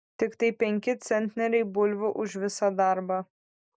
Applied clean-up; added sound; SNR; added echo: none; none; none; none.